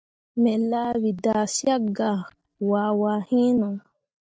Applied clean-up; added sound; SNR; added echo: neural mask model DeepFilterNet 3.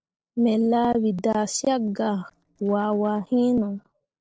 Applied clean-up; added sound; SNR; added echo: neural separator model SepFormer DNS4.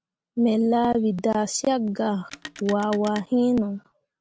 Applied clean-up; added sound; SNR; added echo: none; Telephone; 18 dB; none.